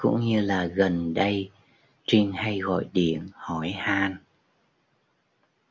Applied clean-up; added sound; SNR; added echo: none; none; none; none.